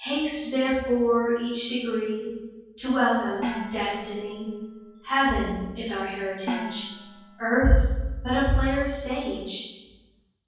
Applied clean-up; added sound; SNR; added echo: none; Gong; 10 dB; reverberation time 1.3 s.